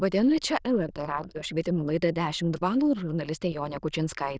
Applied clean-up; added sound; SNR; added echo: neural diffusion model UNIVERSE++.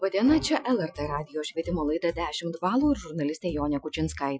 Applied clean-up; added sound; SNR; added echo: classical method Wiener filter.